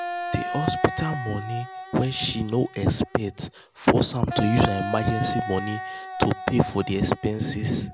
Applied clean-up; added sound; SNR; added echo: none; Wind instrument, woodwind instrument; 10 dB; none.